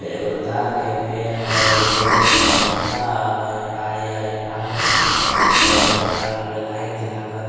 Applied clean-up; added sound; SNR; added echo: none; Hiss; -4 dB; reverberation time 2.2 s.